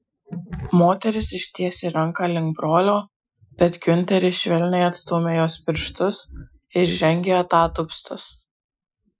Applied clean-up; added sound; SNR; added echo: classical method Wiener filter.